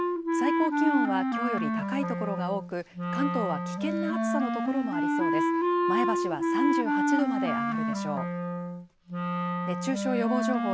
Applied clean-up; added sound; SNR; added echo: none; Wind instrument, woodwind instrument; -4 dB; none.